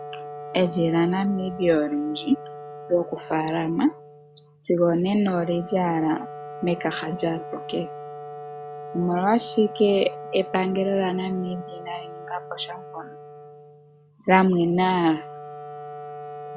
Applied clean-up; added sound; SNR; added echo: none; Wind instrument, woodwind instrument; 13 dB; none.